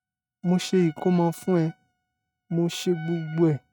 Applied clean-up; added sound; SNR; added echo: neural mask model RNNoise.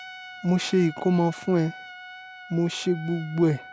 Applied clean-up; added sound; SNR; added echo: none; Trumpet; 17 dB; none.